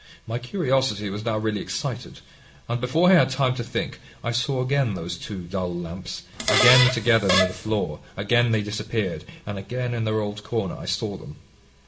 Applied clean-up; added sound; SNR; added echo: none; Fart; -1 dB; reverberation time 0.5 s.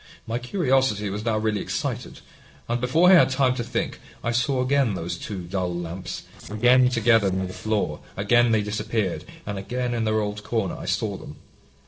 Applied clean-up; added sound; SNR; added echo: neural separator model SepFormer DNS4.